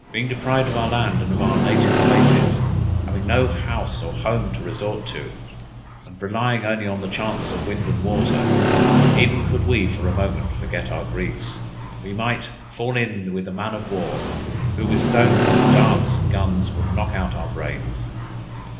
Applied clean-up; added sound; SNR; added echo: none; Motorcycle; -4 dB; reverberation time 1.1 s.